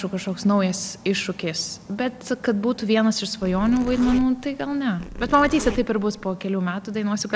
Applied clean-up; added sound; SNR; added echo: none; Zipper (clothing); 11 dB; none.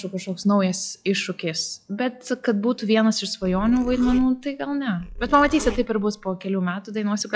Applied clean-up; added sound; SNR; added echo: classical method log-MMSE.